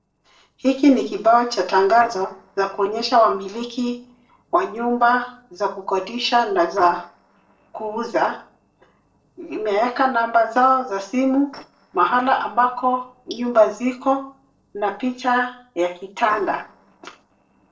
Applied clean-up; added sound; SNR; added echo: neural separator model SepFormer DNS4.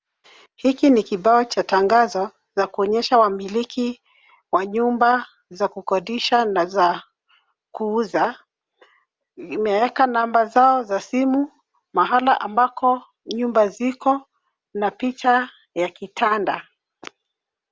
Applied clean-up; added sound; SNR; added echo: none; none; none; none.